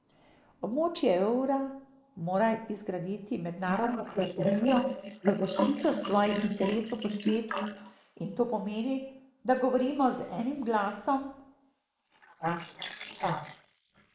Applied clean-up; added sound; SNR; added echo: neural mask model Resemble Enhance denoiser.